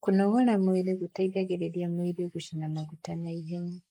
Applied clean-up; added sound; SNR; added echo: neural mask model Resemble Enhance denoiser.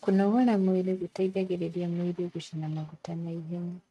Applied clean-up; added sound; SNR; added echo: neural mask model RNNoise.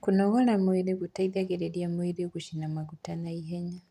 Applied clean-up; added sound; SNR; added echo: none; none; none; none.